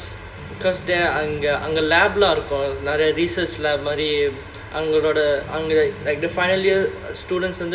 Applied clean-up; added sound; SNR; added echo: none; Strum; 17 dB; reverberation time 1.5 s.